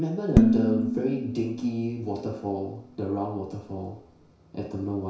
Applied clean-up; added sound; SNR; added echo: none; Dishes, pots, and pans; -3 dB; reverberation time 0.6 s.